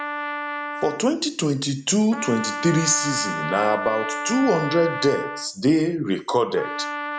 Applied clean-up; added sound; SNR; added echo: none; Trumpet; 7 dB; none.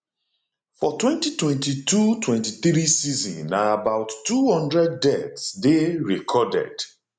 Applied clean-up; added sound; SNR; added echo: none; none; none; none.